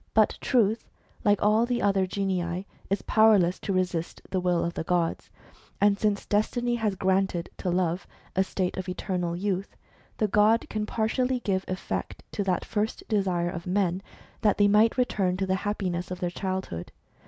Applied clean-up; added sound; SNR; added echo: none; none; none; none.